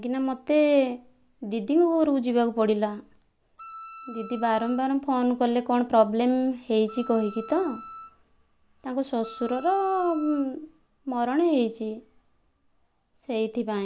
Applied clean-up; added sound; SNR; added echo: none; Wind instrument, woodwind instrument; 17 dB; none.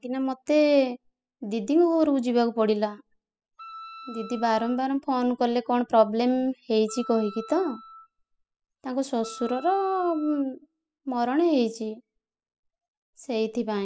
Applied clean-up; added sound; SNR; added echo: classical method spectral subtraction.